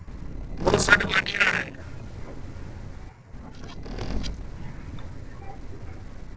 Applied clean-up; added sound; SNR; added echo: neural separator model SepFormer DNS4.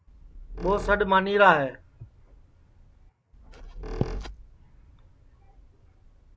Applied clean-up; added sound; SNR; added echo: none; Squeak; 12 dB; none.